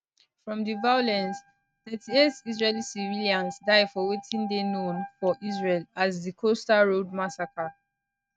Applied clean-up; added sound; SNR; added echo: neural mask model RNNoise.